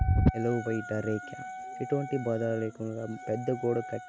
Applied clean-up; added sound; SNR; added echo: none; Wind instrument, woodwind instrument; 12 dB; none.